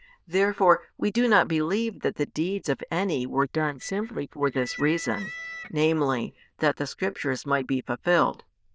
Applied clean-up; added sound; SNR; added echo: neural diffusion model UNIVERSE++.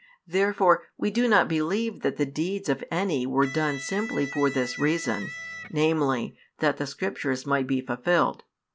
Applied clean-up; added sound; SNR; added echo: none; Electric guitar; 12 dB; none.